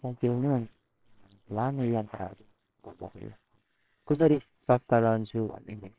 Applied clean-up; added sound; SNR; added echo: neural separator model SepFormer WHAMR!.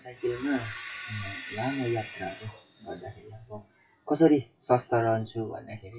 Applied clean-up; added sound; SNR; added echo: classical method WPE with log-MMSE.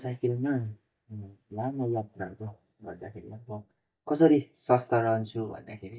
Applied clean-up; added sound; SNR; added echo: neural mask model DeepFilterNet 3.